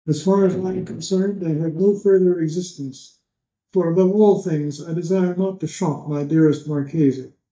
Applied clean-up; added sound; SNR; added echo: neural mask model DeepFilterNet 3.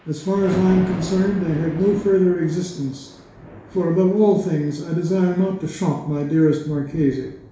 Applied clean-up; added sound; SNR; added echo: none; Thunder; 16 dB; reverberation time 0.7 s.